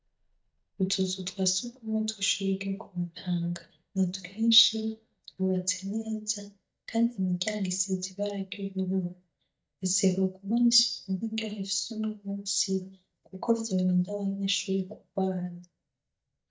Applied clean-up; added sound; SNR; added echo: neural mask model DeepFilterNet 3.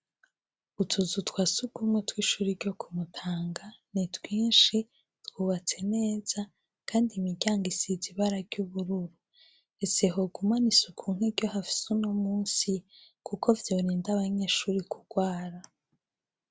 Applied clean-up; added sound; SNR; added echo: none; none; none; none.